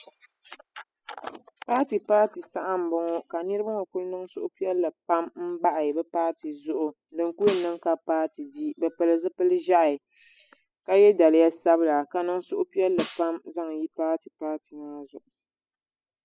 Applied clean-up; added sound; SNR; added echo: classical method spectral subtraction.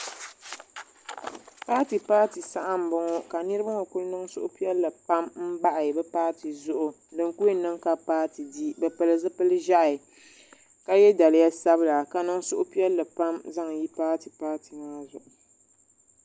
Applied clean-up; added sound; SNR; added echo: none; none; none; none.